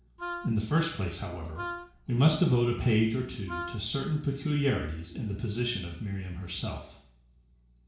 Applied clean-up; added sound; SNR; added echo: none; Wind instrument, woodwind instrument; 11 dB; reverberation time 0.6 s.